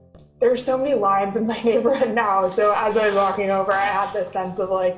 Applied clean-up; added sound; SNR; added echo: none; Squeak; 20 dB; reverberation time 1.7 s.